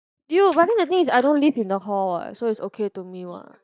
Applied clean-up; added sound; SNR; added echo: neural mask model DeepFilterNet 3.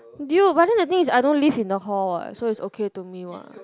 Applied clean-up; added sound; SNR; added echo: none; none; none; none.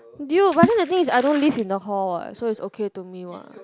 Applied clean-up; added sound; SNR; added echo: none; Water / Splash, splatter; 7 dB; none.